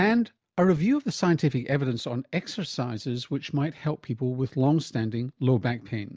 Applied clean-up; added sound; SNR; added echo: none; none; none; none.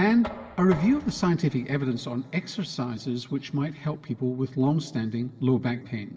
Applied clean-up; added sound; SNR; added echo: none; Knock; 20 dB; reverberation time 2.7 s.